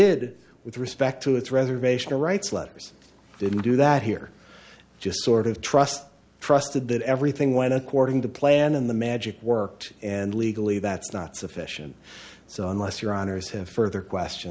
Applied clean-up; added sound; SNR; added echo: none; none; none; none.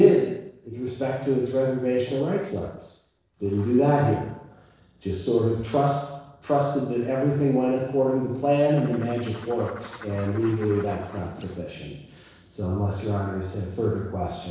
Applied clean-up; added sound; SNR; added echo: neural separator model SepFormer DNS4.